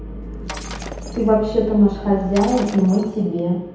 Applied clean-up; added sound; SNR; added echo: none; Shatter; 17 dB; reverberation time 2.2 s.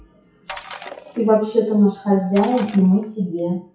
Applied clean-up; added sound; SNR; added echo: classical method WPE with log-MMSE.